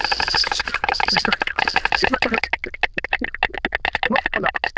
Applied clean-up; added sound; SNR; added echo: neural diffusion model UNIVERSE++.